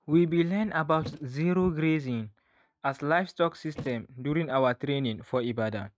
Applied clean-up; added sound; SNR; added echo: neural mask model RNNoise.